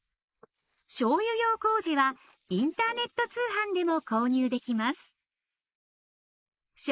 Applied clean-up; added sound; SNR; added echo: neural mask model Resemble Enhance denoiser.